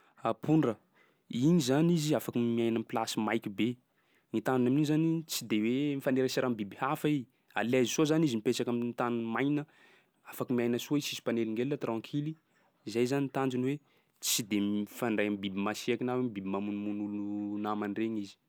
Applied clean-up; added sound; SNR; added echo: none; none; none; none.